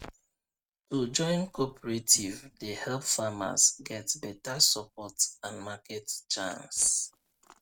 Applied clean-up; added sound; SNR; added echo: neural mask model RNNoise.